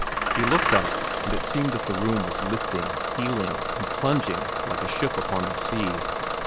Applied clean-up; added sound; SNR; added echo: none; Engine starting / Bus; -2 dB; none.